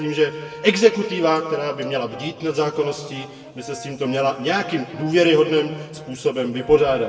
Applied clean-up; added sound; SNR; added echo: none; Brass instrument; 18 dB; reverberation time 1.6 s.